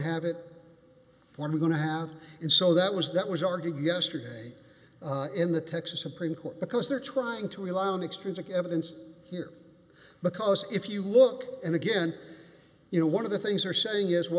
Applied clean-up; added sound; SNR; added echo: none; none; none; none.